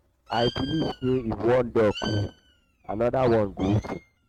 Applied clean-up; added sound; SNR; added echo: neural mask model RNNoise.